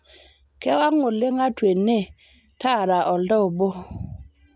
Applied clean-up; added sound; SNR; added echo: none; none; none; none.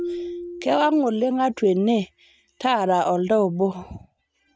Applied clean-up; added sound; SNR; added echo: neural mask model RNNoise.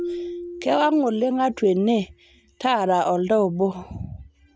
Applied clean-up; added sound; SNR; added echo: none; Marimba, xylophone; 15 dB; none.